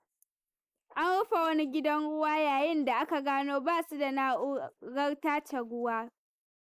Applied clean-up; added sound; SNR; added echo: neural mask model Resemble Enhance denoiser.